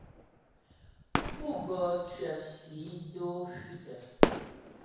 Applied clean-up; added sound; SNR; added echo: none; Fireworks; -2 dB; reverberation time 1.0 s.